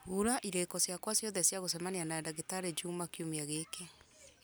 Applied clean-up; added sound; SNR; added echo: none; none; none; none.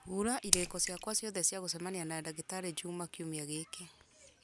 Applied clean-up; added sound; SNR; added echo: none; Raindrop / Splash, splatter; -3 dB; none.